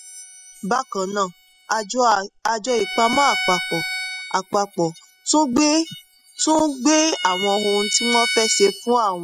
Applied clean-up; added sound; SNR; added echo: classical method spectral subtraction.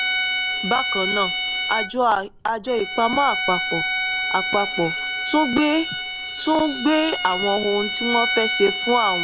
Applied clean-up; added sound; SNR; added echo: none; Bowed string instrument; 2 dB; none.